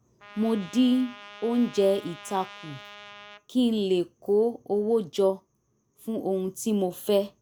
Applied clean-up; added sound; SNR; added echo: none; Trumpet; 19 dB; none.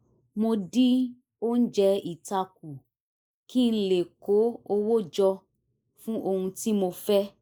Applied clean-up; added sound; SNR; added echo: neural mask model Resemble Enhance denoiser.